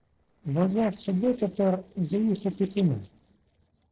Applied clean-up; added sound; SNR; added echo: neural separator model SepFormer DNS4.